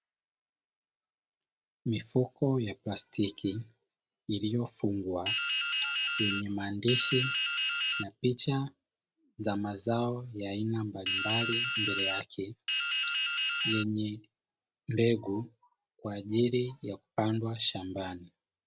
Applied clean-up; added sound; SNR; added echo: none; Drip; -1 dB; none.